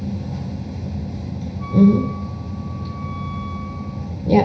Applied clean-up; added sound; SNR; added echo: none; Wind instrument, woodwind instrument; 17 dB; reverberation time 0.9 s.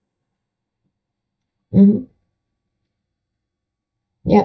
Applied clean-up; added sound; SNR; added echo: neural mask model DeepFilterNet 3.